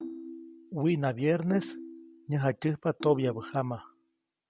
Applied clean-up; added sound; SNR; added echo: none; Ringtone; 15 dB; none.